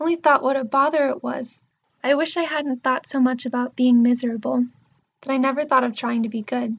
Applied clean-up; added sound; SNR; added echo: none; none; none; none.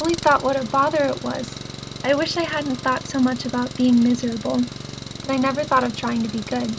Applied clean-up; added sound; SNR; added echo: none; Engine; 12 dB; none.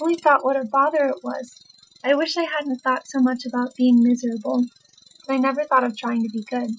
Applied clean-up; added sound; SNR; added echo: classical method Wiener filter.